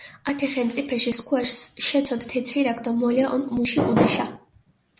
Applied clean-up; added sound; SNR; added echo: none; none; none; none.